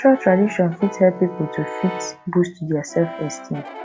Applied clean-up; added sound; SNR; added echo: none; Brass instrument; 13 dB; none.